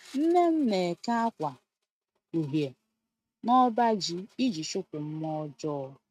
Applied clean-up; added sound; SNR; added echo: neural mask model RNNoise.